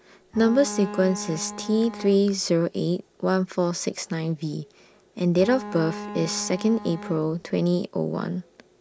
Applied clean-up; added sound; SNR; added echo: none; Bowed string instrument; 12 dB; none.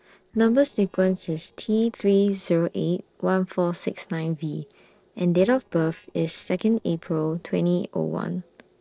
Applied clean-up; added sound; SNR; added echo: neural separator model SepFormer DNS4.